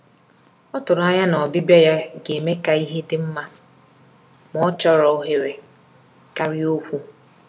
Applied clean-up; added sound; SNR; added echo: none; none; none; none.